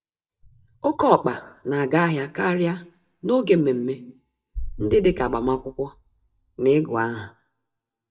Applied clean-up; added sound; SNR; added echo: neural mask model DeepFilterNet 3.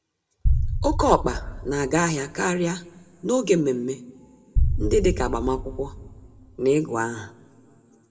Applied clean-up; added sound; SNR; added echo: none; Boom; 2 dB; reverberation time 0.8 s.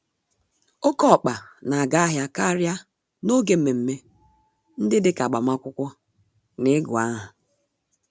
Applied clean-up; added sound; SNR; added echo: none; none; none; none.